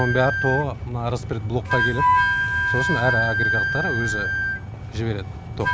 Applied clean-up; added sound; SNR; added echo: none; Wind instrument, woodwind instrument; -1 dB; none.